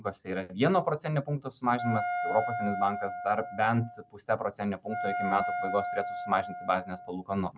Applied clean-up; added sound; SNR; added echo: none; Wind instrument, woodwind instrument; 5 dB; none.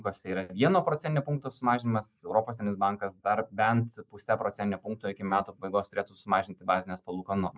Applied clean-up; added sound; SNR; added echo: neural mask model Resemble Enhance denoiser.